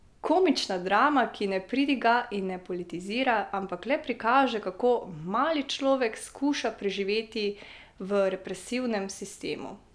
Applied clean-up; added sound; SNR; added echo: none; none; none; none.